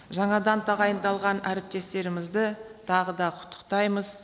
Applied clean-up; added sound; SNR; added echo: none; none; none; none.